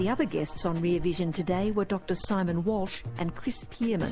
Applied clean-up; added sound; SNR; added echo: none; Cricket; 11 dB; none.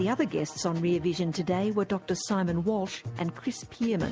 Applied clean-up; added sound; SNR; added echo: none; none; none; none.